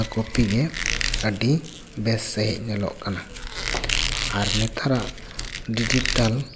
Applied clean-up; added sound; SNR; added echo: none; Squeak; 4 dB; none.